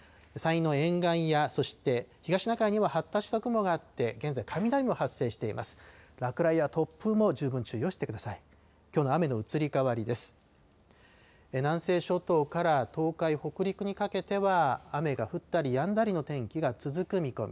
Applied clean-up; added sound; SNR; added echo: none; none; none; none.